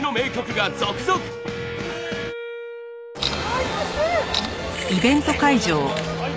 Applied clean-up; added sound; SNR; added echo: none; Wind instrument, woodwind instrument; 13 dB; none.